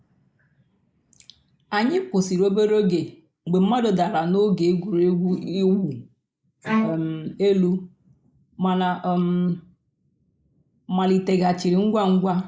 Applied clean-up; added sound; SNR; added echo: neural mask model Resemble Enhance denoiser.